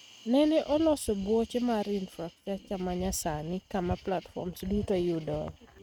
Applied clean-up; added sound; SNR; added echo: neural mask model RNNoise.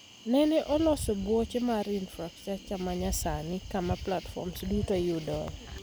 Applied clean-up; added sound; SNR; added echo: none; Cricket; 20 dB; none.